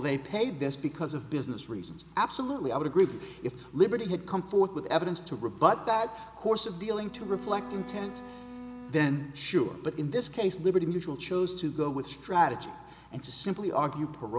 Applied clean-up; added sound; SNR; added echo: none; Bowed string instrument; 14 dB; none.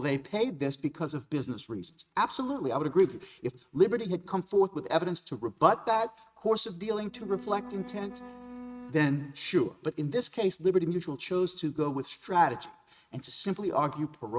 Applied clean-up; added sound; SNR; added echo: neural mask model RNNoise.